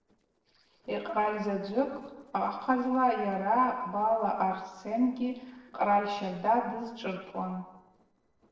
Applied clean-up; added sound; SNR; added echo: neural separator model SepFormer DNS4.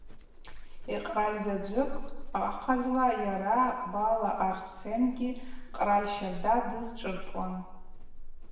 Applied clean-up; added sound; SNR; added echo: none; Livestock, farm animals, working animals; 8 dB; reverberation time 1.1 s.